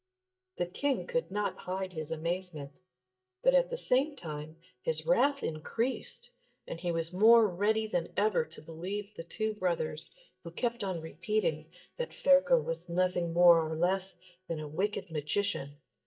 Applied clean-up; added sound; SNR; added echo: neural mask model DeepFilterNet 3.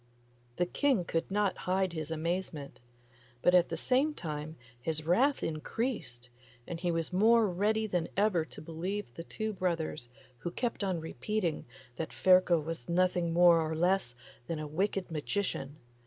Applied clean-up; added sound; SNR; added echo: none; none; none; none.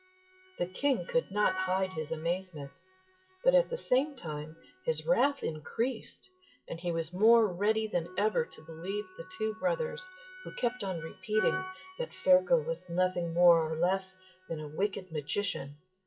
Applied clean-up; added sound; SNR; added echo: classical method WPE with log-MMSE.